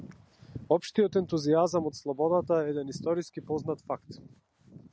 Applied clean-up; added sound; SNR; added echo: none; none; none; none.